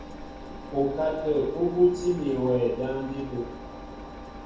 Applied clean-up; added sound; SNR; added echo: none; Engine; 13 dB; reverberation time 0.7 s.